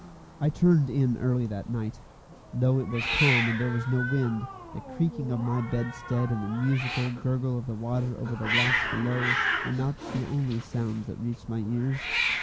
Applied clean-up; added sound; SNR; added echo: none; Hiss; 5 dB; none.